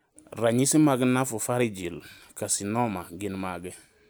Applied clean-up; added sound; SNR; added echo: none; none; none; none.